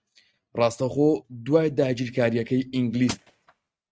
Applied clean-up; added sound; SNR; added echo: neural mask model RNNoise.